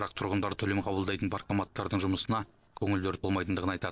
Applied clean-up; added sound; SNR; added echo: neural separator model SepFormer DNS4.